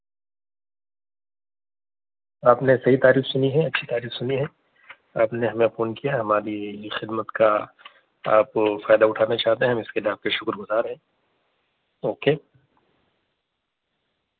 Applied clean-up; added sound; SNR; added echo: none; none; none; none.